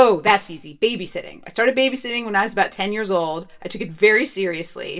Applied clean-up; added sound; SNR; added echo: none; Snare drum; 19 dB; reverberation time 0.2 s.